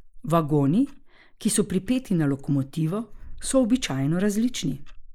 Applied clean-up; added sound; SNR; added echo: neural mask model Resemble Enhance denoiser.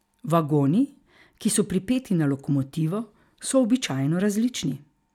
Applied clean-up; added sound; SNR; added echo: none; none; none; none.